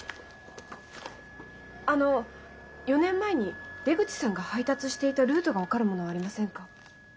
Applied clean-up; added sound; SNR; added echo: none; Wind instrument, woodwind instrument; 18 dB; none.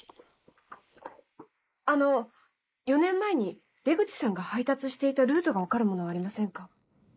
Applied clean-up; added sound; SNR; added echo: neural mask model Resemble Enhance denoiser.